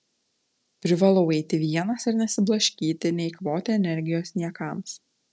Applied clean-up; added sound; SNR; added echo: none; none; none; none.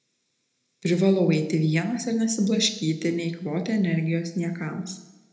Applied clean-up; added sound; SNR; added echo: none; none; none; reverberation time 0.8 s.